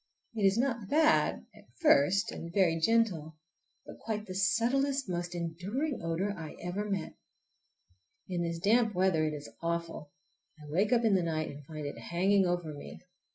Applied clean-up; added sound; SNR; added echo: none; none; none; none.